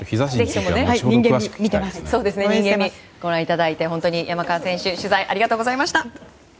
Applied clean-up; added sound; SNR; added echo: none; none; none; none.